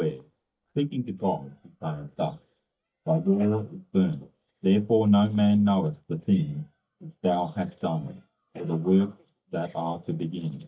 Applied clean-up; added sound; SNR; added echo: neural mask model DeepFilterNet 3.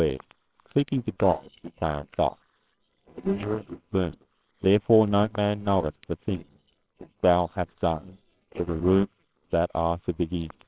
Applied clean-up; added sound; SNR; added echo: neural separator model SepFormer WHAMR!.